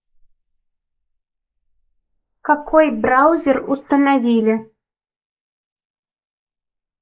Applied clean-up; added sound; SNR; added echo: neural mask model Resemble Enhance denoiser.